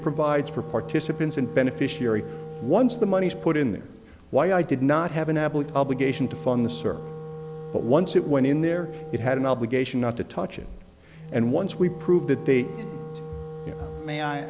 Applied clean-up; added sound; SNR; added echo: none; Wind instrument, woodwind instrument; 13 dB; none.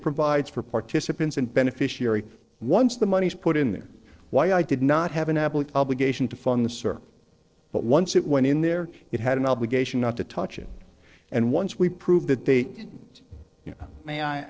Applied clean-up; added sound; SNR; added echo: neural separator model SepFormer DNS4.